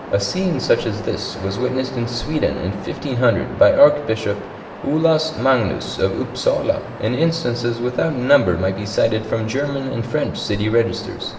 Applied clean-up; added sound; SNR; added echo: none; Waves, surf; 14 dB; reverberation time 1.0 s.